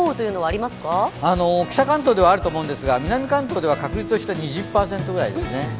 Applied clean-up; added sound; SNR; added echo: none; none; none; none.